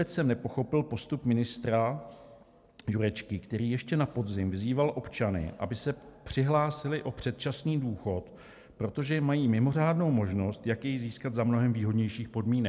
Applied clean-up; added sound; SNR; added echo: none; none; none; none.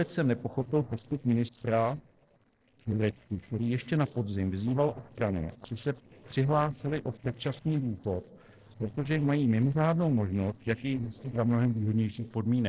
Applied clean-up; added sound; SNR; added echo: neural separator model SepFormer DNS4.